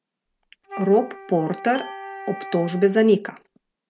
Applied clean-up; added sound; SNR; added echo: none; Glass + Wind instrument, woodwind instrument; 15 dB; none.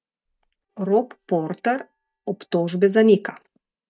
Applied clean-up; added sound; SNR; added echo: neural mask model DeepFilterNet 3.